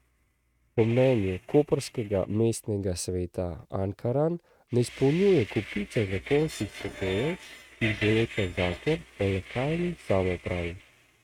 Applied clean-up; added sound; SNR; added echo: neural mask model RNNoise.